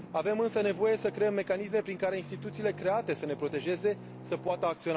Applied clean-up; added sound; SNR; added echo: none; Traffic noise, roadway noise; 14 dB; none.